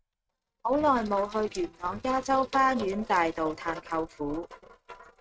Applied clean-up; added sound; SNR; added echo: neural mask model RNNoise.